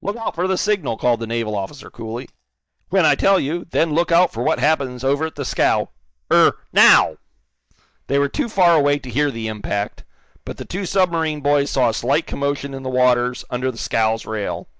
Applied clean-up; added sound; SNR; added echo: neural mask model DeepFilterNet 3.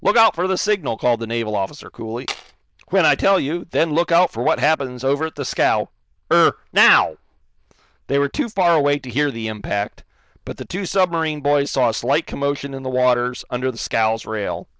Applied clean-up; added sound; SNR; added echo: neural diffusion model UNIVERSE++.